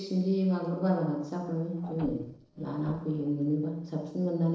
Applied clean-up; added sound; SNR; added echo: neural separator model SepFormer DNS4.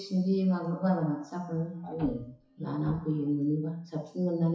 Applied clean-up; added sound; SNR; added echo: classical method WPE with log-MMSE.